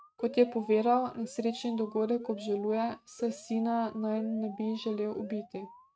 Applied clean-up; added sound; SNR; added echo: neural mask model RNNoise.